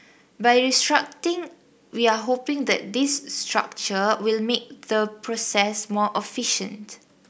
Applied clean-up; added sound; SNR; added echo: none; none; none; none.